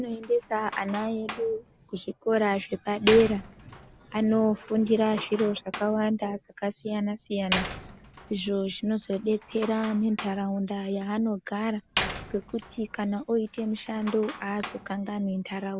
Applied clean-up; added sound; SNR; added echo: none; Slam; 11 dB; none.